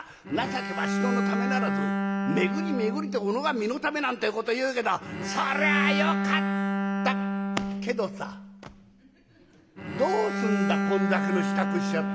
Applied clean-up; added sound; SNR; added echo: none; Bowed string instrument; -1 dB; none.